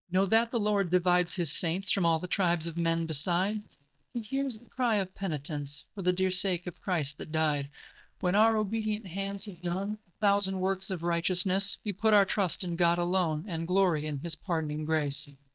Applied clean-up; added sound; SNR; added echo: neural mask model DeepFilterNet 3.